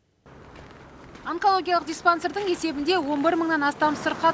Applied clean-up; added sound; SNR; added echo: none; none; none; none.